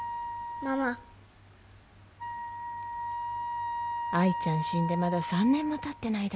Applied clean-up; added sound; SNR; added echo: none; Wind instrument, woodwind instrument; 5 dB; none.